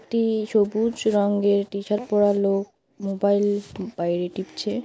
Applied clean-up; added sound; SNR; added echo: none; none; none; none.